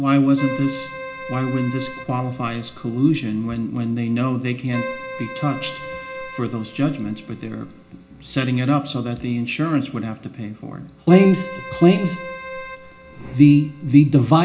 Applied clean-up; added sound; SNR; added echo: none; Keyboard (musical); 14 dB; reverberation time 0.4 s.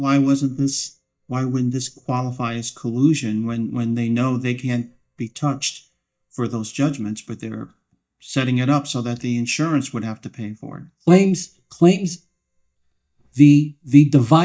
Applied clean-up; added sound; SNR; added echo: neural mask model DeepFilterNet 3.